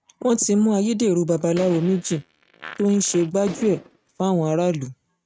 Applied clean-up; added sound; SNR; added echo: neural mask model RNNoise.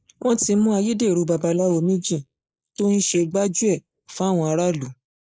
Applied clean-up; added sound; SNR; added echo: neural mask model Resemble Enhance denoiser.